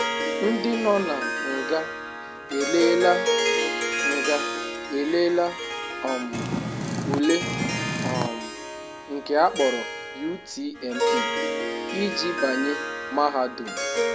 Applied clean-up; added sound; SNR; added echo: none; Purr + Harp; 1 dB; none.